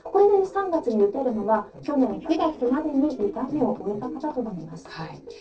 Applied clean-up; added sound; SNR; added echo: neural separator model SepFormer DNS4.